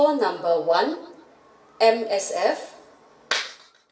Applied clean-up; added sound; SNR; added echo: none; none; none; reverberation time 0.7 s.